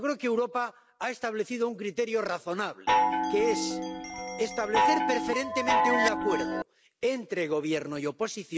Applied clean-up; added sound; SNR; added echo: none; Chime; -4 dB; none.